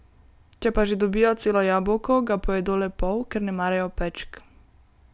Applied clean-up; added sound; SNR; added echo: none; none; none; none.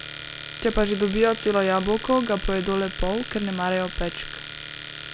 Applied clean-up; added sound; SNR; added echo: none; Domestic sounds, home sounds; 10 dB; none.